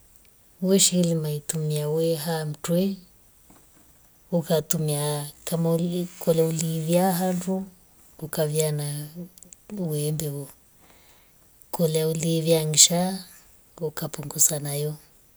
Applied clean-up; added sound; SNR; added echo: none; none; none; none.